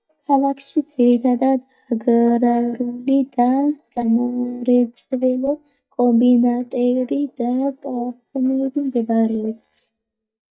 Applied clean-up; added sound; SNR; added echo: neural mask model DeepFilterNet 3.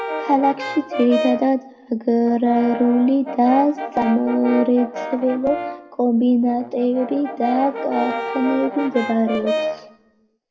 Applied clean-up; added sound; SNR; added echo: none; Brass instrument; 8 dB; reverberation time 0.8 s.